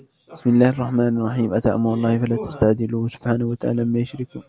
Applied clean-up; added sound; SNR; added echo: none; none; none; none.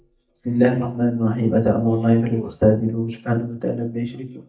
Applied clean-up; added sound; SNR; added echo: neural mask model DeepFilterNet 3.